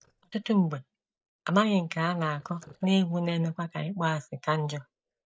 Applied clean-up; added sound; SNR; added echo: neural mask model DeepFilterNet 3.